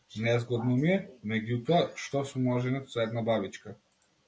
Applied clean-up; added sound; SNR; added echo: none; none; none; none.